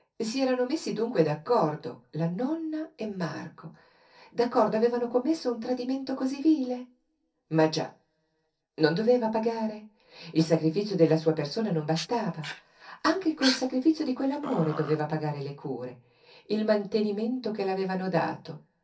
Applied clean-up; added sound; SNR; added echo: none; Dog; 10 dB; reverberation time 0.3 s.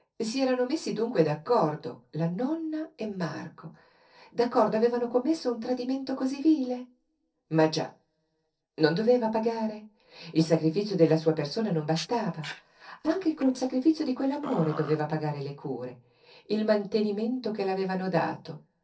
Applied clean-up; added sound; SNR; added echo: neural separator model SepFormer DNS4.